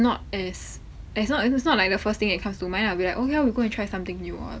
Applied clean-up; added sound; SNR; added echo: none; none; none; none.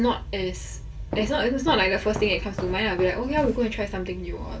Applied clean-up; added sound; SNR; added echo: none; Walk, footsteps; 12 dB; reverberation time 0.2 s.